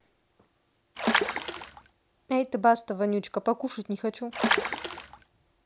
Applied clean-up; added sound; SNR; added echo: none; Water / Splash, splatter; -2 dB; none.